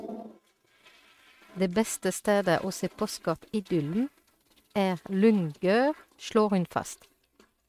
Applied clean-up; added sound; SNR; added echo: neural mask model RNNoise.